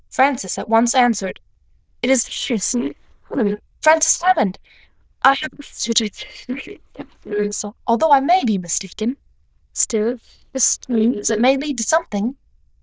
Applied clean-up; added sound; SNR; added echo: neural diffusion model UNIVERSE++.